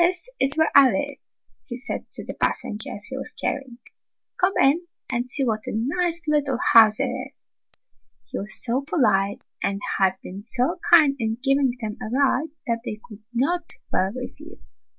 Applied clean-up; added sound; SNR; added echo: none; none; none; none.